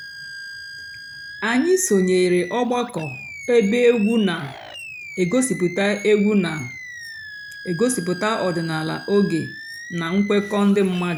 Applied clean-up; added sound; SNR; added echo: none; Animal; 15 dB; none.